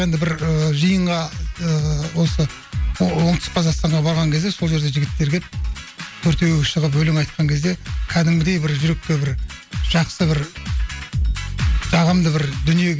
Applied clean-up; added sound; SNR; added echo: none; none; none; none.